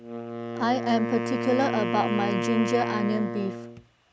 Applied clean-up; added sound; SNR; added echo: none; Wind instrument, woodwind instrument; 3 dB; none.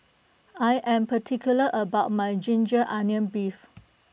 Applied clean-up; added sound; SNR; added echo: none; none; none; none.